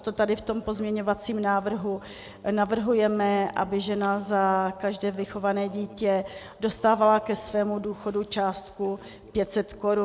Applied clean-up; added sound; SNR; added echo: none; none; none; none.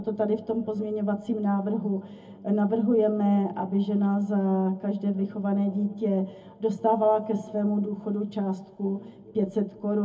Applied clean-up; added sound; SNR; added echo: none; none; none; reverberation time 0.3 s.